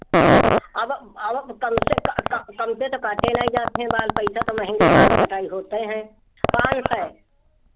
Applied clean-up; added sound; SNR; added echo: none; Fart; -4 dB; none.